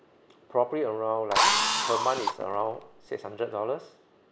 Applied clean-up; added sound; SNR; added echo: none; Drill; -4 dB; none.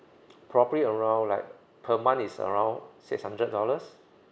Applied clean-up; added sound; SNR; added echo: none; none; none; none.